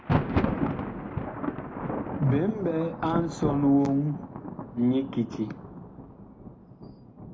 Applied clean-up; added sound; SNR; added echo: none; Thunder; 3 dB; reverberation time 0.2 s.